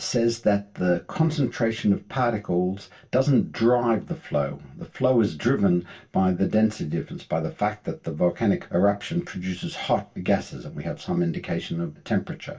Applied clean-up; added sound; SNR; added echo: none; none; none; reverberation time 0.2 s.